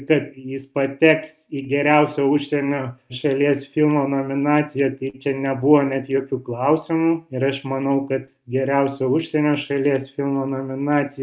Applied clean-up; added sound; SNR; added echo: none; none; none; none.